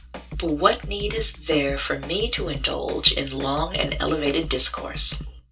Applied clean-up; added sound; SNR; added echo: none; Drum kit; 13 dB; reverberation time 0.2 s.